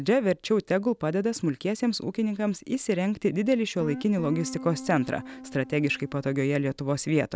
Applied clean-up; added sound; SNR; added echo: none; Guitar; 13 dB; none.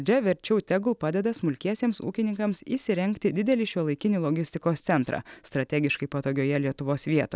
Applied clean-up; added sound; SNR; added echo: none; none; none; none.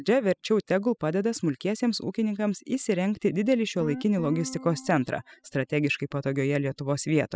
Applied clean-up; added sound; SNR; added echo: classical method spectral subtraction.